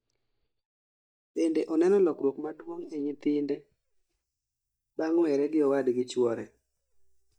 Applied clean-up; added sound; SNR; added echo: neural mask model DeepFilterNet 3.